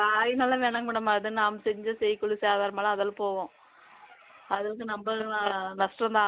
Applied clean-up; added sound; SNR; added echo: none; none; none; none.